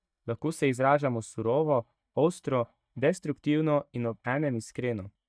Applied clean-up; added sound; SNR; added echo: neural mask model DeepFilterNet 3.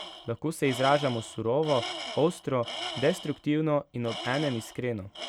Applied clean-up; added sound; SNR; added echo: none; Tools; 11 dB; none.